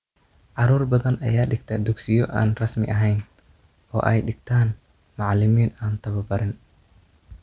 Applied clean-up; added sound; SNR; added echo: none; none; none; none.